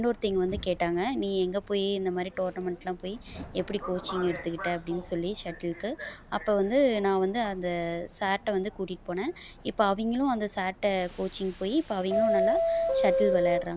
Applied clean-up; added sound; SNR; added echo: none; Subway, metro, underground; 5 dB; none.